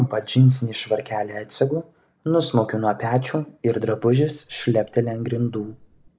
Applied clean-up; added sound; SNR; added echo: neural mask model Resemble Enhance denoiser.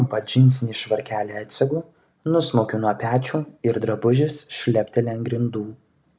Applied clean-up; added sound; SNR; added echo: none; none; none; none.